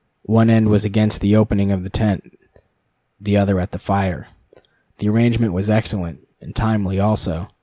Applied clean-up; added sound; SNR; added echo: none; none; none; none.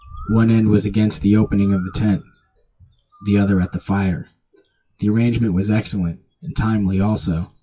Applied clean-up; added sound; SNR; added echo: classical method WPE with log-MMSE.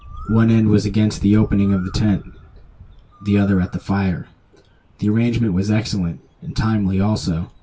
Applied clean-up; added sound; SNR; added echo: none; Bird; 19 dB; reverberation time 0.1 s.